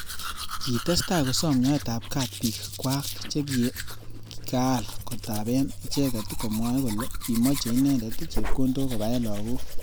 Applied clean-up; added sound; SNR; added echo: none; Domestic sounds, home sounds; 1 dB; none.